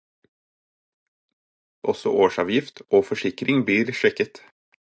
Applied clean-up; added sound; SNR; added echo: none; none; none; none.